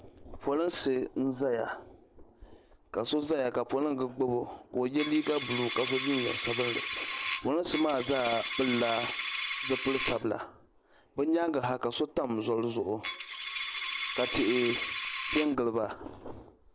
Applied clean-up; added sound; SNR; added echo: none; Coin (dropping); 4 dB; none.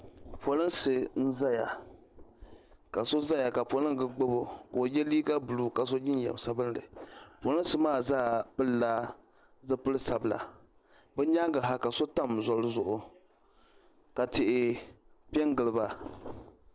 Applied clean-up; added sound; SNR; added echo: none; none; none; none.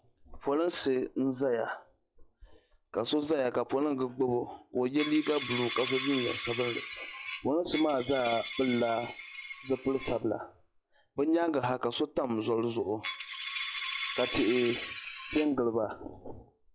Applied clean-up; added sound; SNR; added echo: classical method log-MMSE.